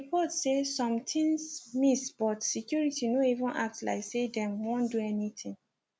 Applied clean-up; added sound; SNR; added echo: none; none; none; none.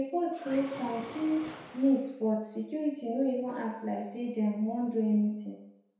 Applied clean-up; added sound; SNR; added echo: none; Mechanisms; 16 dB; reverberation time 0.7 s.